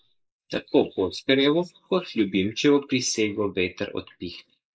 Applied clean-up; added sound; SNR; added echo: neural mask model Resemble Enhance denoiser.